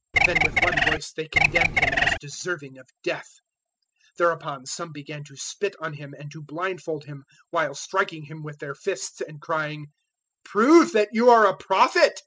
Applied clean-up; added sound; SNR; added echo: none; Bird; -4 dB; none.